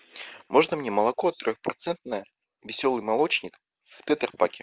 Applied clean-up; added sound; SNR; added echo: none; none; none; none.